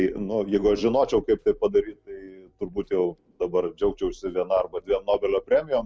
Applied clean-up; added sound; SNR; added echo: none; none; none; none.